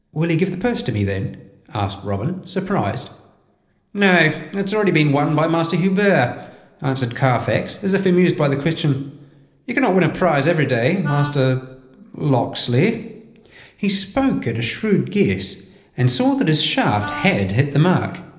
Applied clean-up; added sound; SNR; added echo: neural separator model SepFormer DNS4.